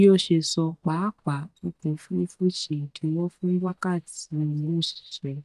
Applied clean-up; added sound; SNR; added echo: neural mask model DeepFilterNet 3.